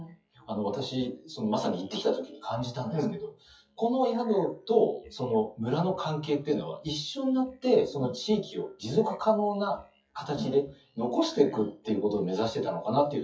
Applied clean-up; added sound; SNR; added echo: classical method WPE with log-MMSE.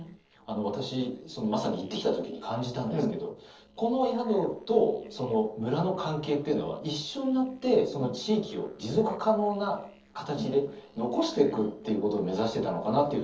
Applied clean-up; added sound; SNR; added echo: neural separator model SepFormer DNS4.